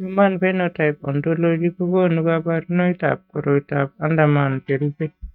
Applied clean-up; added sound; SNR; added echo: neural mask model DeepFilterNet 3.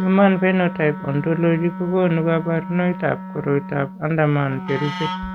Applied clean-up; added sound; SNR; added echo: none; Wind instrument, woodwind instrument; 11 dB; none.